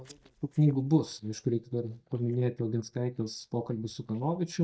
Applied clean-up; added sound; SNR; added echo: neural mask model DeepFilterNet 3.